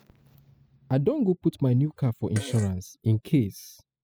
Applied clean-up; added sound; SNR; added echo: classical method spectral subtraction.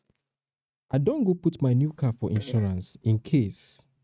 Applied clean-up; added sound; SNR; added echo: neural mask model RNNoise.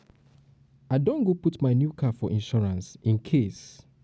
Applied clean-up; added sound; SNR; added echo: none; none; none; none.